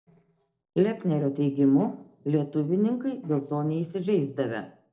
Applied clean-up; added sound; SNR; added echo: neural separator model SepFormer DNS4.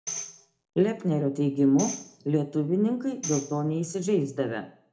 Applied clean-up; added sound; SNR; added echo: none; Tambourine; 14 dB; reverberation time 0.3 s.